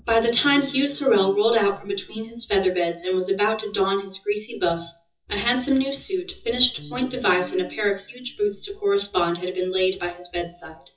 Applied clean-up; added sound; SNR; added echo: classical method WPE with log-MMSE.